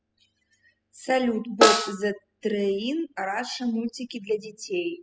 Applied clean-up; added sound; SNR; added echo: classical method spectral subtraction.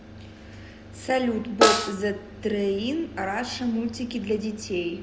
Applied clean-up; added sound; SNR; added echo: none; Snare drum; -1 dB; none.